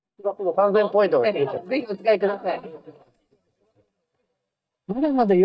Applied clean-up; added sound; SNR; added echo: neural mask model DeepFilterNet 3.